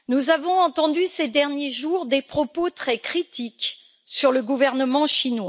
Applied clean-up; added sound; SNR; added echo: none; none; none; none.